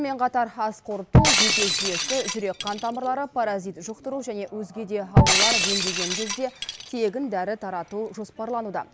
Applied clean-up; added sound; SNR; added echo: none; Shatter; -4 dB; none.